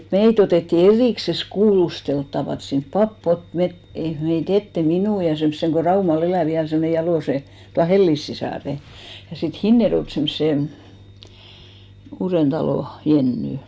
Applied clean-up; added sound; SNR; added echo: none; none; none; none.